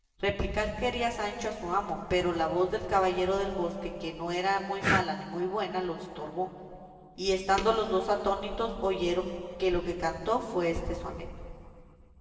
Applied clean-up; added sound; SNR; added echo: none; Breathing; 7 dB; reverberation time 2.5 s.